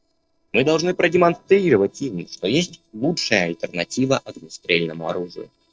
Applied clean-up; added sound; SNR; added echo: neural separator model SepFormer DNS4.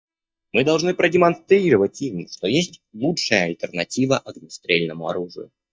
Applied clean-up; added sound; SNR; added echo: neural mask model DeepFilterNet 3.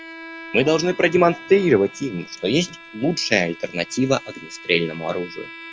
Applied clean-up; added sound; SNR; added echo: none; Bowed string instrument; 18 dB; none.